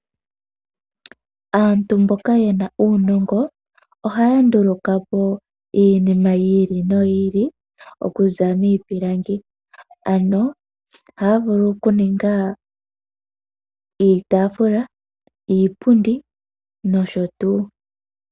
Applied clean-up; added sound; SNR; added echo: none; none; none; none.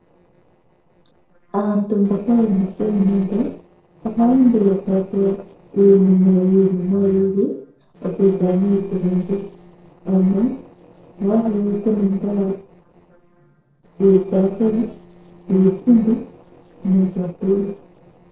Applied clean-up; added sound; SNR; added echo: neural separator model SepFormer DNS4.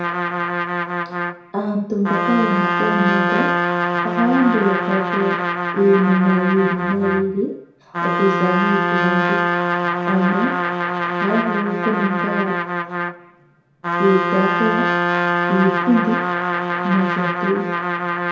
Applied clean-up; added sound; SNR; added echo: none; Trumpet; 0 dB; reverberation time 0.6 s.